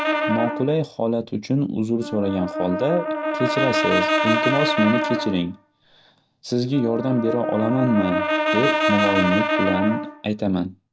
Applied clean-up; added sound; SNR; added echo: none; Brass instrument; 1 dB; none.